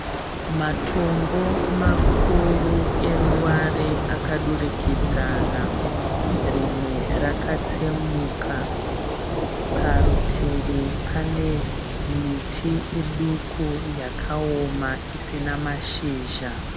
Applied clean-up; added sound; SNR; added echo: none; Thunder / Rain; -3 dB; none.